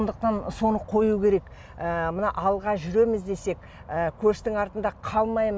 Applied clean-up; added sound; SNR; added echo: none; none; none; none.